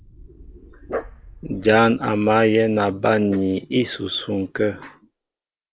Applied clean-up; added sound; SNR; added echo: neural mask model Resemble Enhance denoiser.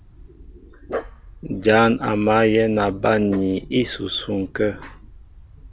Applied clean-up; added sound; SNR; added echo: none; Dog; 17 dB; none.